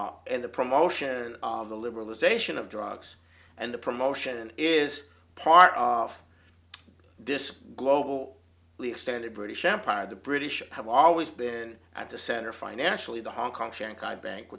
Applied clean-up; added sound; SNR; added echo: none; none; none; none.